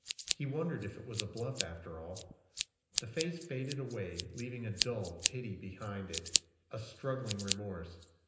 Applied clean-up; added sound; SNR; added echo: none; Scissors; 0 dB; reverberation time 0.9 s.